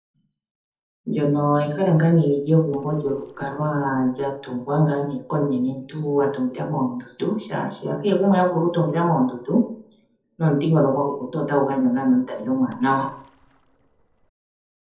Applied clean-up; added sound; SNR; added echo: neural separator model SepFormer DNS4.